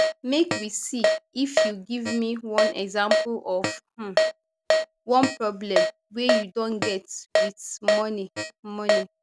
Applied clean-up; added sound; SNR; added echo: none; Keyboard (musical); -2 dB; none.